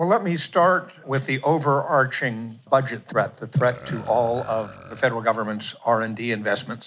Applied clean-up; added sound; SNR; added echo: none; Burping, eructation; 19 dB; none.